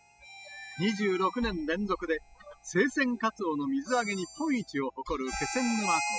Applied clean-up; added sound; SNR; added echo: classical method spectral subtraction.